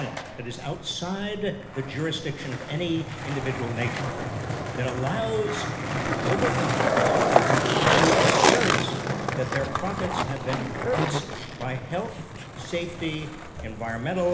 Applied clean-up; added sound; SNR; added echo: none; Skateboard; -4 dB; reverberation time 1.1 s.